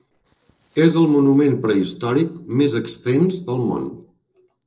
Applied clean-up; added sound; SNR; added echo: neural separator model SepFormer DNS4.